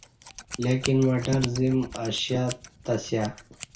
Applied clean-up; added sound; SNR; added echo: none; Scissors; 14 dB; reverberation time 0.3 s.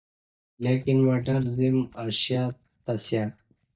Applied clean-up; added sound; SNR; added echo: neural mask model DeepFilterNet 3.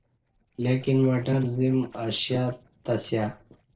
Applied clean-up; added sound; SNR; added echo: neural separator model SepFormer DNS4.